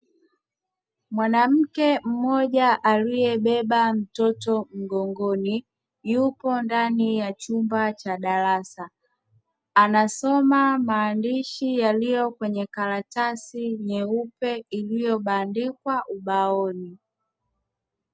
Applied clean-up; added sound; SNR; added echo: none; none; none; none.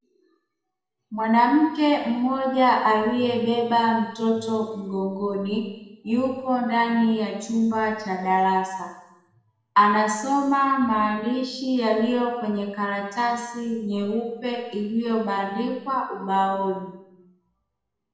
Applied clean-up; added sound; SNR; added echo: none; none; none; reverberation time 1.0 s.